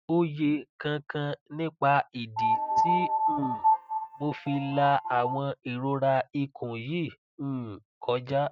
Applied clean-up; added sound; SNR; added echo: neural mask model RNNoise.